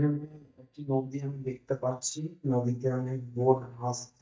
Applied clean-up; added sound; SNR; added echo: neural mask model DeepFilterNet 3.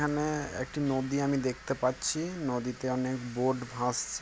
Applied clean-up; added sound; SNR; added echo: none; none; none; none.